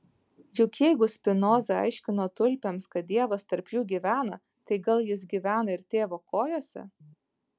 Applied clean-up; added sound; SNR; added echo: none; none; none; none.